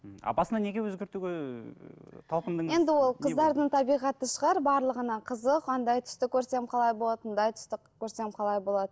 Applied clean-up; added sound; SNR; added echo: none; none; none; none.